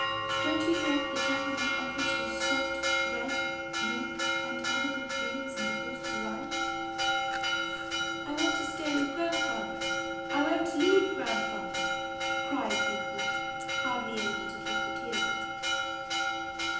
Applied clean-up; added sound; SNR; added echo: none; Church bell; -4 dB; reverberation time 0.9 s.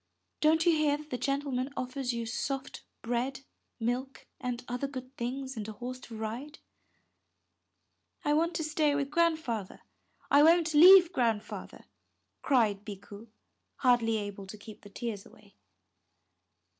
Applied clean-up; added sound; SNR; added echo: none; none; none; none.